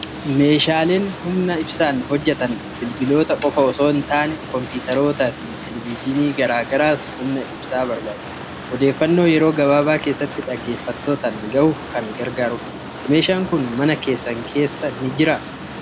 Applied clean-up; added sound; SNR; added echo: none; Boat, Water vehicle; 12 dB; none.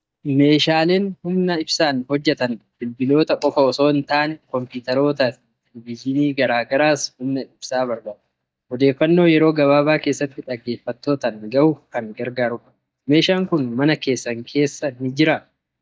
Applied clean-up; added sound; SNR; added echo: neural mask model DeepFilterNet 3.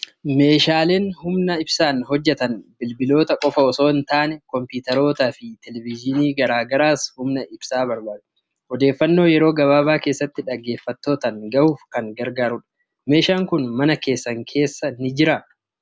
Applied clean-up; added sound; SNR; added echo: none; none; none; none.